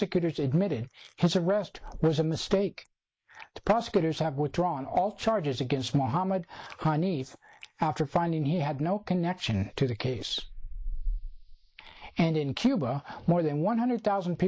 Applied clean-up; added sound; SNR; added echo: neural mask model Resemble Enhance denoiser.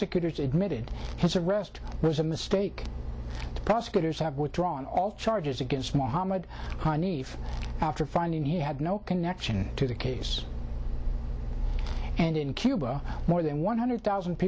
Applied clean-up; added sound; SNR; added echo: none; none; none; none.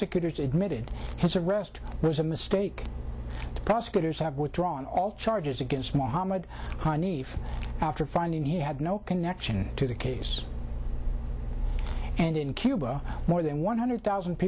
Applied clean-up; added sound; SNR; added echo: none; Bass drum; 13 dB; none.